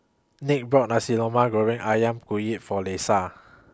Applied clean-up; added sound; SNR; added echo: none; none; none; none.